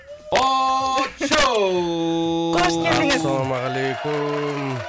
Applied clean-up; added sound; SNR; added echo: none; none; none; none.